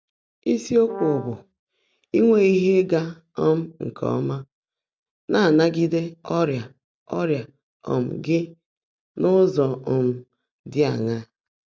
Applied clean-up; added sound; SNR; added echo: none; Brass instrument; 12 dB; none.